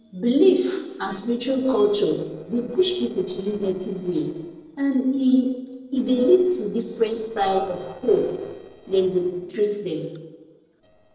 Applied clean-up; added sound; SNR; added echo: neural separator model SepFormer DNS4.